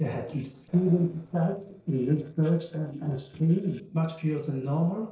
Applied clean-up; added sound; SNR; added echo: neural separator model SepFormer DNS4.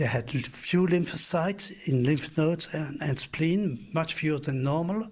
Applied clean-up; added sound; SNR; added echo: none; none; none; none.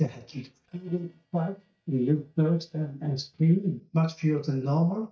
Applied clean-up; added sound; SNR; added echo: neural mask model DeepFilterNet 3.